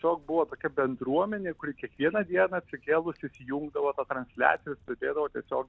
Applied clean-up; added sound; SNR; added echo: none; none; none; none.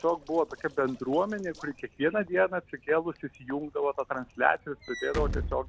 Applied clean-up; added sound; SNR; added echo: none; Walk, footsteps / Slam; 11 dB; none.